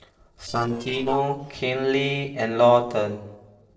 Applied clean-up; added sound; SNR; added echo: neural separator model SepFormer DNS4.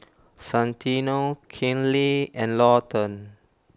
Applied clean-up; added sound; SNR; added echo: none; none; none; none.